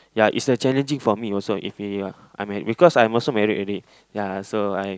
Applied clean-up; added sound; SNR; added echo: none; none; none; none.